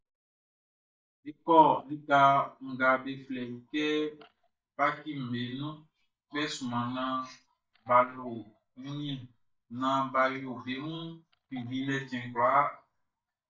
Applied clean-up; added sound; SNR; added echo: neural mask model DeepFilterNet 3.